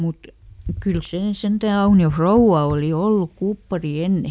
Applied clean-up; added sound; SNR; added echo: none; none; none; none.